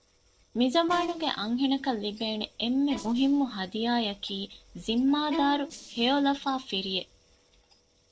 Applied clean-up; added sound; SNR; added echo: neural separator model SepFormer DNS4.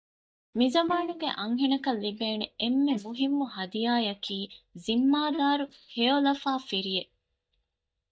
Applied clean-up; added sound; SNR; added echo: neural mask model DeepFilterNet 3.